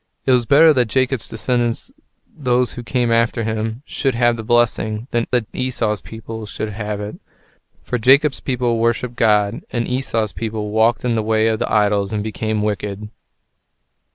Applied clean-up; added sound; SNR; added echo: none; none; none; none.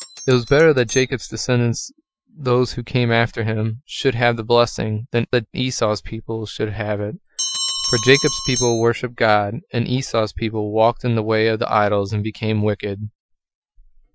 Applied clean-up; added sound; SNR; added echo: classical method Wiener filter.